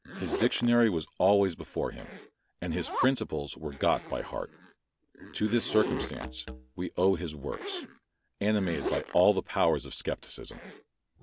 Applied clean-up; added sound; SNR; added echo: none; Zipper (clothing) + Musical instrument; 10 dB; none.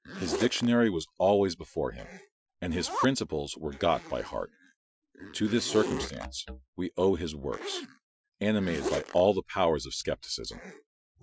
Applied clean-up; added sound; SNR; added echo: classical method Wiener filter.